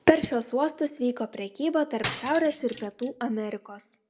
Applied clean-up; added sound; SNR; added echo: none; Cutlery, silverware; 8 dB; reverberation time 0.4 s.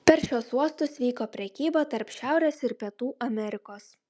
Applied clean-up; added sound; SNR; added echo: none; none; none; none.